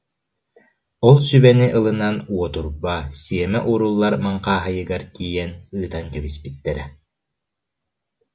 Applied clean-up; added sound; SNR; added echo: none; none; none; none.